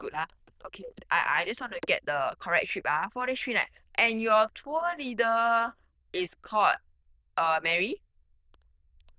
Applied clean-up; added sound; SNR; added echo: neural diffusion model UNIVERSE++.